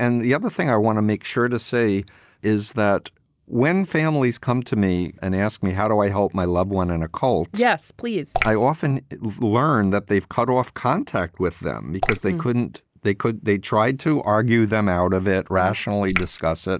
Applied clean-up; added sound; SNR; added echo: neural mask model Resemble Enhance denoiser.